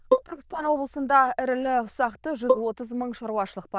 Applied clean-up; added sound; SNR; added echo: neural diffusion model UNIVERSE++.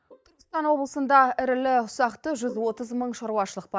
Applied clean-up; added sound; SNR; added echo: neural mask model DeepFilterNet 3.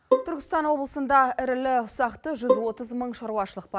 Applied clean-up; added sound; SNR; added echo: none; Bowed string instrument; 1 dB; none.